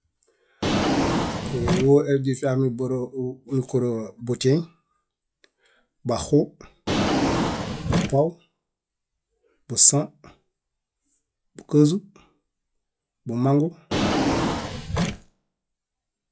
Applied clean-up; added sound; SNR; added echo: classical method log-MMSE.